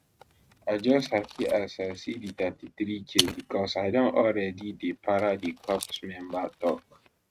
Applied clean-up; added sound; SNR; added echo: neural mask model RNNoise.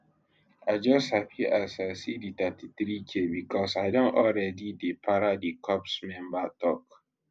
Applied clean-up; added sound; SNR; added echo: none; none; none; none.